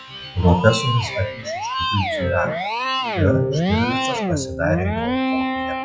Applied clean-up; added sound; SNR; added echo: classical method log-MMSE.